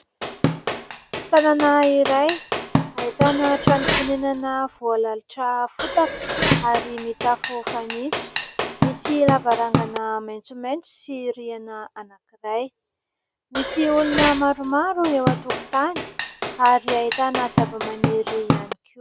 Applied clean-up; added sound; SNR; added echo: none; Dishes, pots, and pans + Drum / Drum kit; 2 dB; none.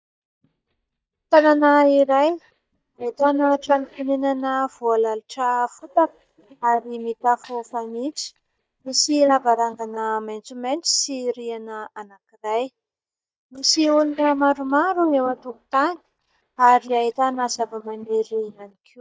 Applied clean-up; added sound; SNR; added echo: neural mask model DeepFilterNet 3.